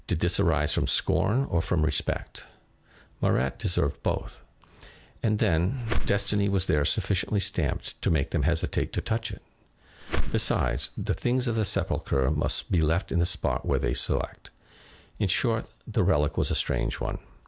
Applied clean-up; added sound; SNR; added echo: none; Whoosh, swoosh, swish; -1 dB; none.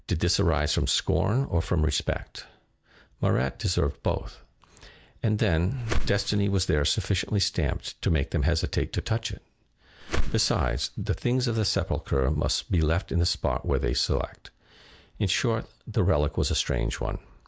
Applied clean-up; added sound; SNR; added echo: neural mask model DeepFilterNet 3.